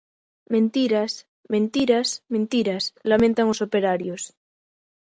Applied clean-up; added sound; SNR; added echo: none; none; none; none.